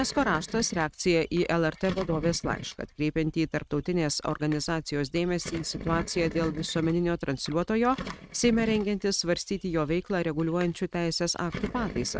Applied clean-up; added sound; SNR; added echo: neural mask model RNNoise.